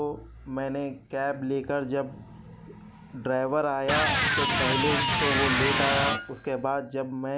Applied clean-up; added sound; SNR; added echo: none; Electric guitar; -3 dB; none.